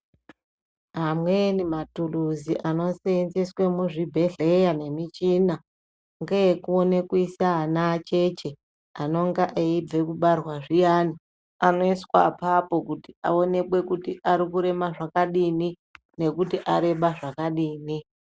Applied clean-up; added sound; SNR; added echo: none; none; none; none.